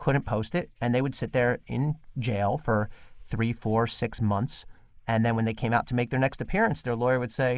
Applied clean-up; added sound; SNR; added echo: neural mask model Resemble Enhance denoiser.